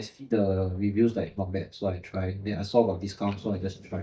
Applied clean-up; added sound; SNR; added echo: neural mask model DeepFilterNet 3.